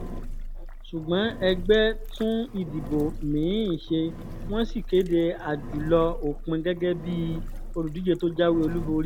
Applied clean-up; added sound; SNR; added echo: none; Engine; 8 dB; none.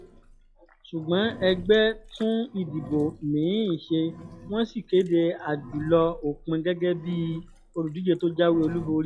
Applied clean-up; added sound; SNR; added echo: classical method log-MMSE.